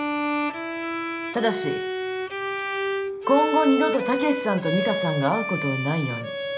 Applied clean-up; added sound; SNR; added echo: none; Bowed string instrument; 2 dB; reverberation time 0.4 s.